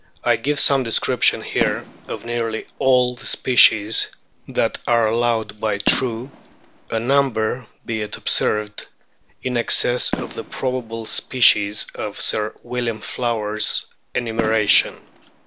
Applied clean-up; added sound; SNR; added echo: none; Fireworks; 16 dB; none.